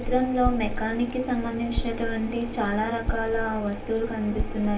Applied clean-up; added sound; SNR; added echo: none; Crackle; 5 dB; reverberation time 0.3 s.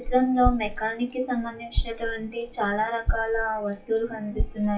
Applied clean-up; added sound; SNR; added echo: classical method WPE with log-MMSE.